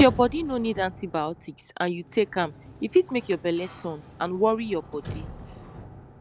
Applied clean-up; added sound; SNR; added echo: none; Sliding door; 16 dB; none.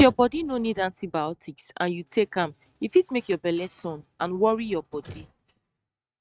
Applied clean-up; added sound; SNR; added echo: neural mask model RNNoise.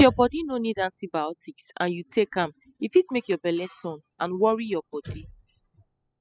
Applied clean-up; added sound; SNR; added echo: classical method spectral subtraction.